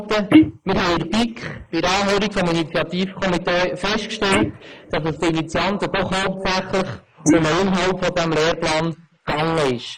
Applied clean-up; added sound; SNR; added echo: neural mask model Resemble Enhance denoiser.